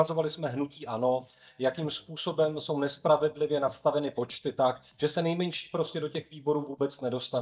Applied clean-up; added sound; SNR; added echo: neural mask model DeepFilterNet 3.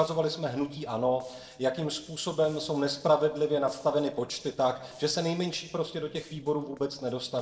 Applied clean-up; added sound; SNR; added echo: neural separator model SepFormer DNS4.